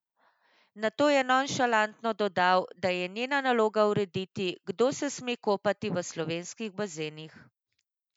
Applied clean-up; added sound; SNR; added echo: none; none; none; none.